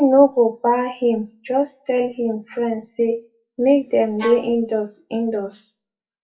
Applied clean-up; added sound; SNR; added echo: classical method WPE with log-MMSE.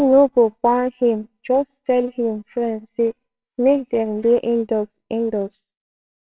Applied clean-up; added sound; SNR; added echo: neural separator model SepFormer WHAMR!.